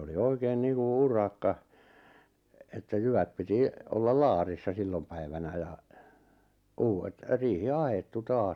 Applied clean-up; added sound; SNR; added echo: none; none; none; none.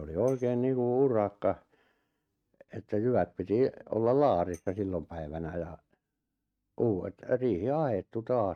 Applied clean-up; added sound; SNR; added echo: neural mask model RNNoise.